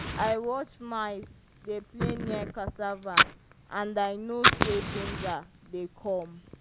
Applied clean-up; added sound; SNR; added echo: none; Fire; -2 dB; none.